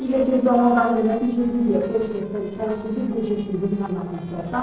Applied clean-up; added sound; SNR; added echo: neural separator model SepFormer DNS4.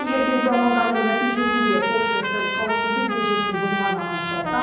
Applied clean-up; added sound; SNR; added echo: none; Trumpet; 0 dB; reverberation time 1.0 s.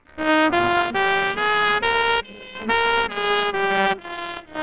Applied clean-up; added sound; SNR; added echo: neural separator model SepFormer WHAMR!.